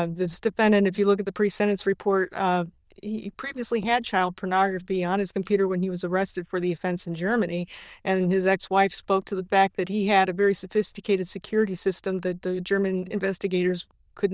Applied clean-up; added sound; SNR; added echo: neural diffusion model UNIVERSE++.